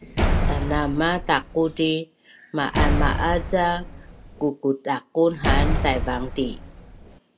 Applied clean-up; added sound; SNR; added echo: none; Slam; 0 dB; none.